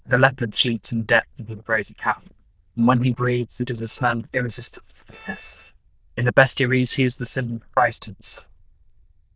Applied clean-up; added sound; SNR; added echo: neural diffusion model UNIVERSE++.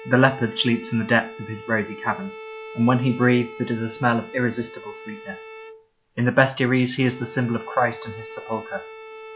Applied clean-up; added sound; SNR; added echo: none; Bowed string instrument; 16 dB; none.